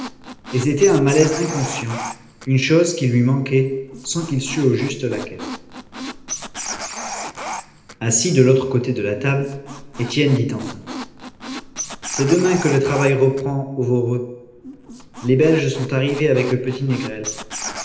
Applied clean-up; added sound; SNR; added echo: none; Squeak; 12 dB; reverberation time 0.9 s.